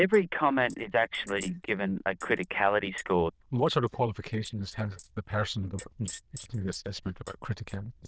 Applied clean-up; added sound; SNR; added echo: neural diffusion model UNIVERSE++.